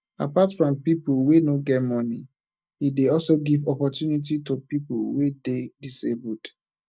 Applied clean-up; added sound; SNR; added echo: neural mask model DeepFilterNet 3.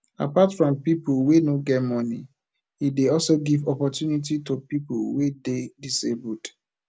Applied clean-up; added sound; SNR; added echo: none; none; none; none.